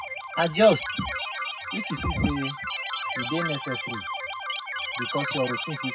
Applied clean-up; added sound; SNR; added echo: classical method WPE with log-MMSE.